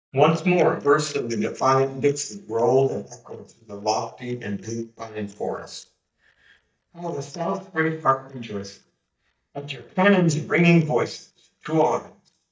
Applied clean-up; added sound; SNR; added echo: neural mask model DeepFilterNet 3.